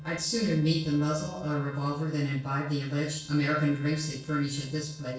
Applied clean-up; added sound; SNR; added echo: neural separator model SepFormer DNS4.